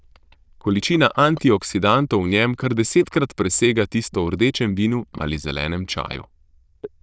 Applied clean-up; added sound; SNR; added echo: neural diffusion model UNIVERSE++.